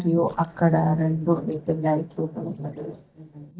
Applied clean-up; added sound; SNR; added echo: neural mask model DeepFilterNet 3.